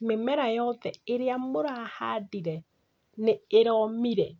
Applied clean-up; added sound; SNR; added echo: none; none; none; none.